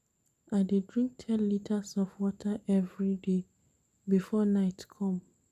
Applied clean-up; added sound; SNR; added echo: none; none; none; none.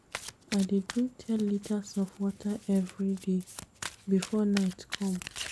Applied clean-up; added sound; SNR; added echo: none; Domestic sounds, home sounds; 13 dB; none.